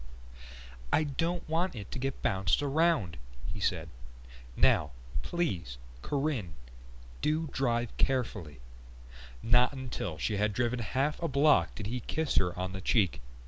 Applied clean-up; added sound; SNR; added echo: none; none; none; none.